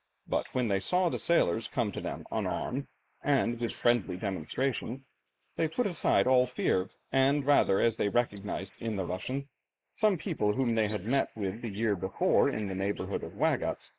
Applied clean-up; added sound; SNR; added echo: neural mask model Resemble Enhance denoiser.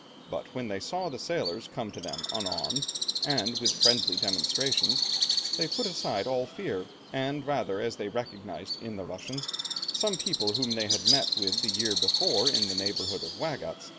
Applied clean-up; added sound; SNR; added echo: none; Bird; -2 dB; none.